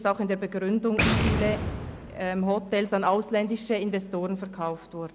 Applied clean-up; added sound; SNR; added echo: none; Boom; 3 dB; none.